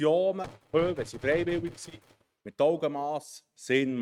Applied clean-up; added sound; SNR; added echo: neural mask model RNNoise.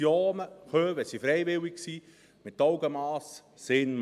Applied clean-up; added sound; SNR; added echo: none; none; none; none.